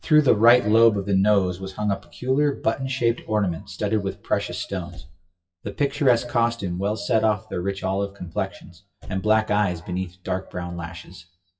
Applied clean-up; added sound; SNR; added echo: classical method WPE with log-MMSE.